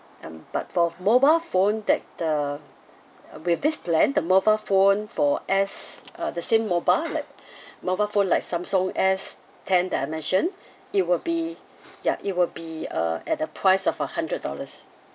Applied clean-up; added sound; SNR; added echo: none; none; none; none.